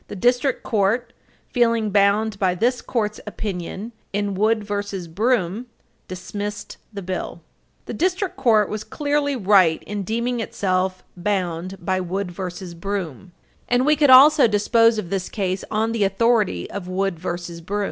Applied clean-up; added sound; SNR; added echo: none; none; none; none.